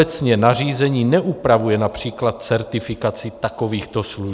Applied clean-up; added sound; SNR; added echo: none; none; none; none.